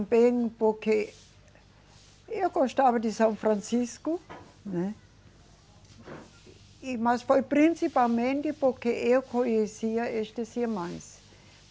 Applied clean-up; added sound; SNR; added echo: none; none; none; none.